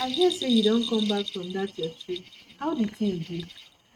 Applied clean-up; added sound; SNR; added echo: neural mask model RNNoise.